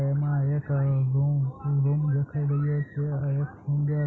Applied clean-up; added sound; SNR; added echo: none; none; none; none.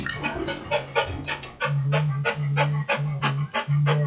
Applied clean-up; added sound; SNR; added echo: classical method log-MMSE.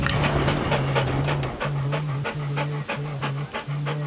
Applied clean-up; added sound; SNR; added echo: none; Gunshot, gunfire + Dog; 0 dB; none.